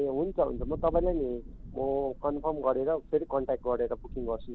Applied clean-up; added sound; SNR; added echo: none; Thunder; 11 dB; none.